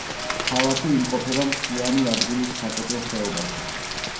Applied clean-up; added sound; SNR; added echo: none; Rain; 2 dB; reverberation time 0.6 s.